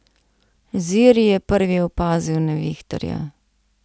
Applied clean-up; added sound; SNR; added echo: none; none; none; none.